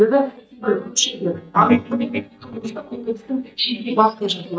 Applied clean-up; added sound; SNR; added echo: neural mask model DeepFilterNet 3.